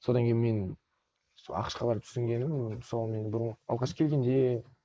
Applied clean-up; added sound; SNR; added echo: neural mask model Resemble Enhance denoiser.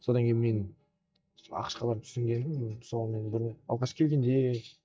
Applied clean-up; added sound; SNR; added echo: neural mask model DeepFilterNet 3.